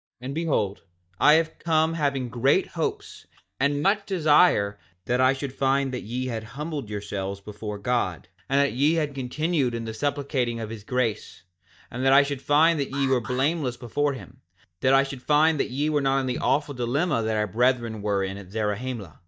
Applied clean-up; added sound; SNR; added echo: neural mask model DeepFilterNet 3.